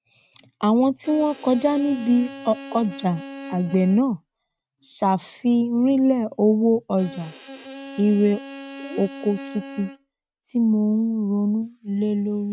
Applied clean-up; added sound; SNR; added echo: neural mask model RNNoise.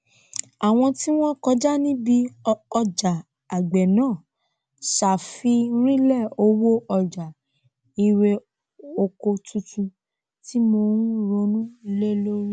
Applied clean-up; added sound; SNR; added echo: none; none; none; none.